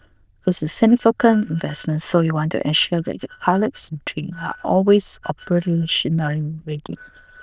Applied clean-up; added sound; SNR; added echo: neural diffusion model UNIVERSE++.